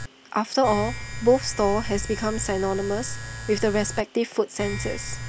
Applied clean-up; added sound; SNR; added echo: none; Domestic sounds, home sounds; 8 dB; none.